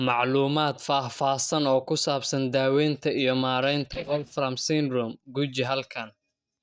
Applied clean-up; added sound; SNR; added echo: neural mask model DeepFilterNet 3.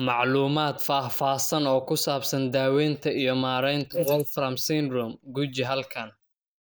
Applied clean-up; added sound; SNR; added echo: neural mask model Resemble Enhance denoiser.